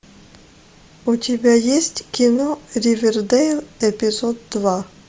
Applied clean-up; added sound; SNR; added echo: none; none; none; none.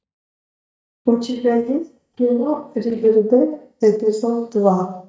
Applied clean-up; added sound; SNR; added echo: neural mask model DeepFilterNet 3.